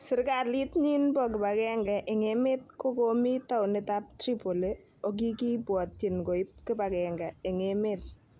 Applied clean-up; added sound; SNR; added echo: none; none; none; none.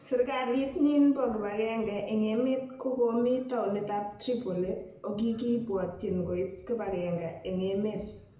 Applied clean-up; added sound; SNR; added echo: none; none; none; reverberation time 0.7 s.